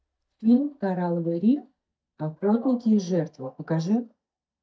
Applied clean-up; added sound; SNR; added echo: neural mask model DeepFilterNet 3.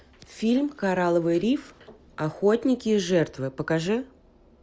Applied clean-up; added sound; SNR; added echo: none; none; none; none.